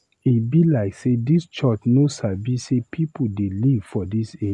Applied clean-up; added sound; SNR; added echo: none; none; none; none.